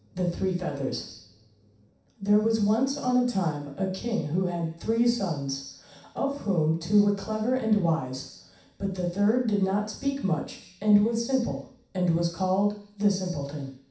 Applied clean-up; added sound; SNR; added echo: none; none; none; reverberation time 0.7 s.